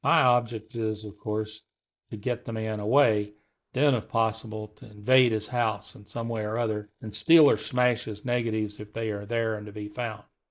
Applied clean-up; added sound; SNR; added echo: neural mask model Resemble Enhance denoiser.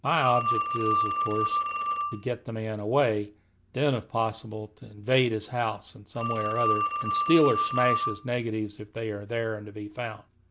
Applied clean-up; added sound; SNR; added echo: none; Telephone; 2 dB; none.